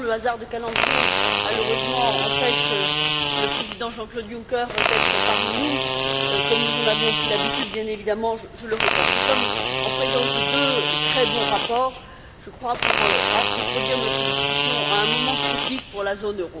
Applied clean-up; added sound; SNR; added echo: none; Fart; -4 dB; none.